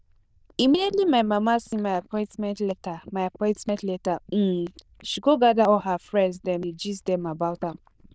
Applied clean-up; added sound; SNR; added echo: neural diffusion model UNIVERSE++.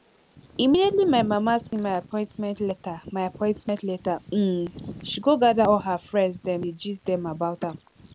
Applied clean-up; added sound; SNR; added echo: none; Bird vocalization, bird call, bird song; 17 dB; none.